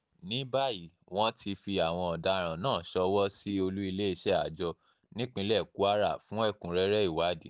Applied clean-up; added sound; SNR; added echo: none; none; none; none.